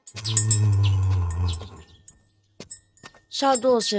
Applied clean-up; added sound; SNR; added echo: neural mask model RNNoise.